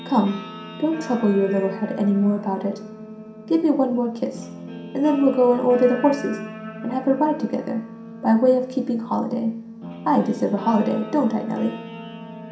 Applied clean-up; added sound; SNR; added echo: none; Guitar; 13 dB; reverberation time 0.5 s.